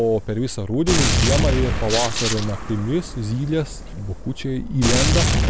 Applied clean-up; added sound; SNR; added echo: none; Gunshot, gunfire; -1 dB; none.